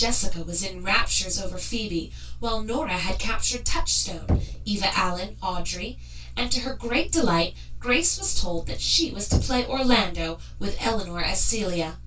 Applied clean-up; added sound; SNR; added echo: none; Knock; 12 dB; reverberation time 0.2 s.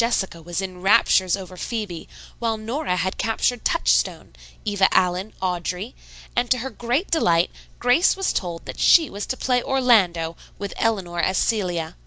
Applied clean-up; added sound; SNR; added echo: none; none; none; none.